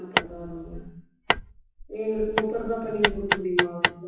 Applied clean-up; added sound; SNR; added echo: classical method WPE with log-MMSE.